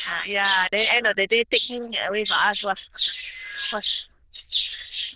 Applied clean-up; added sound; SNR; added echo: neural diffusion model UNIVERSE++.